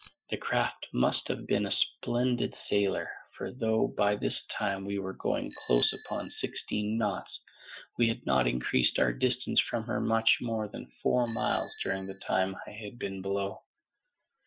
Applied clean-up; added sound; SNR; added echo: classical method Wiener filter.